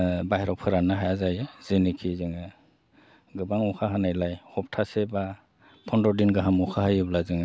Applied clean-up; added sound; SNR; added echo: none; none; none; none.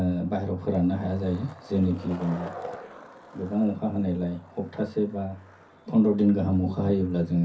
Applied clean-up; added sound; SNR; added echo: none; Skateboard; 19 dB; reverberation time 0.3 s.